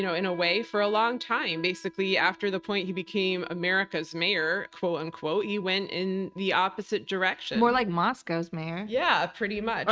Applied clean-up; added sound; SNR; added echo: neural mask model RNNoise.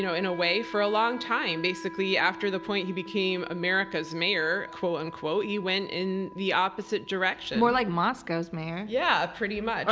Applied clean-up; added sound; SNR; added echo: none; Wind instrument, woodwind instrument; 16 dB; none.